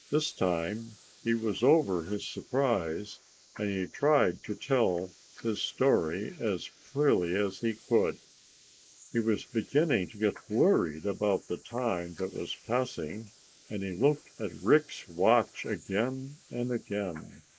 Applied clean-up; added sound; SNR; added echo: neural mask model Resemble Enhance denoiser.